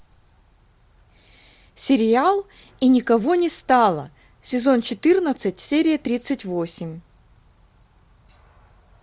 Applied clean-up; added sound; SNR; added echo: none; none; none; none.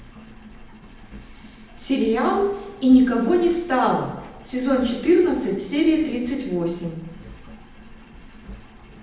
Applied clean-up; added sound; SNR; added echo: none; Engine; 19 dB; reverberation time 0.9 s.